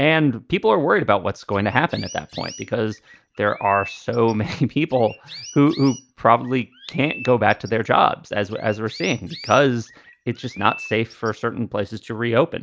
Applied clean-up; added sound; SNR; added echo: none; Chirp, tweet; 19 dB; none.